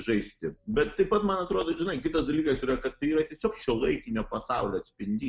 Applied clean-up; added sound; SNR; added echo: none; none; none; none.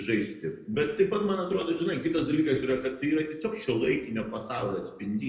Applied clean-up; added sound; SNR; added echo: none; none; none; reverberation time 0.7 s.